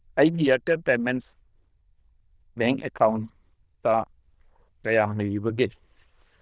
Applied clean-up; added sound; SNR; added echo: neural diffusion model UNIVERSE++.